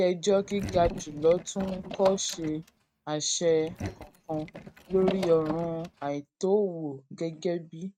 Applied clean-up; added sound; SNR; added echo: neural mask model RNNoise.